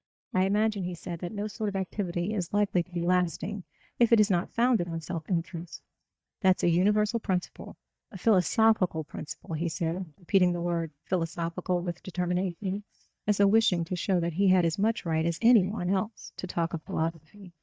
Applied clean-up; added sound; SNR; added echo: neural mask model DeepFilterNet 3.